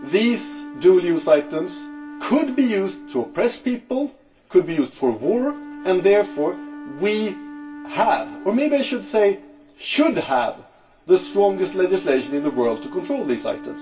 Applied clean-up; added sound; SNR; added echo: none; Wind instrument, woodwind instrument; 15 dB; reverberation time 0.2 s.